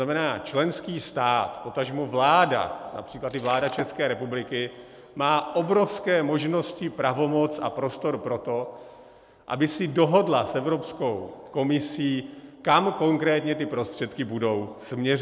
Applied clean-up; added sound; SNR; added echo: none; Shatter; 12 dB; none.